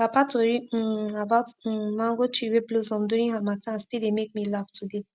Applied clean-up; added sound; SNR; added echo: none; none; none; none.